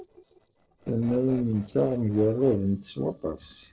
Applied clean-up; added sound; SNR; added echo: neural separator model SepFormer DNS4.